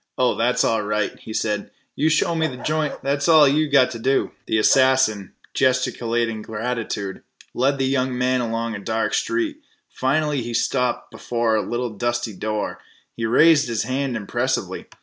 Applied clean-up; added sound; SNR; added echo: none; Bark; 17 dB; none.